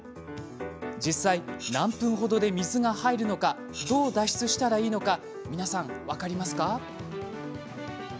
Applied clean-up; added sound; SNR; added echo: none; none; none; none.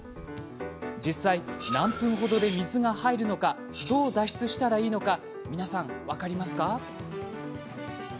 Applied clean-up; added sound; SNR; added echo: none; Breathing; 15 dB; none.